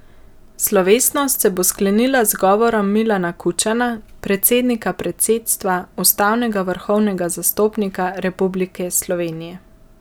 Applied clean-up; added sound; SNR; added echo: none; none; none; none.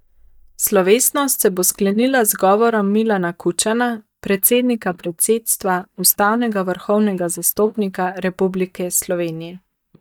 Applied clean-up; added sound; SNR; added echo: neural mask model DeepFilterNet 3.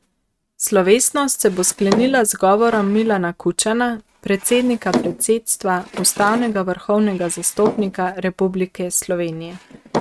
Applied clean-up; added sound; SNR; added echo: neural mask model RNNoise.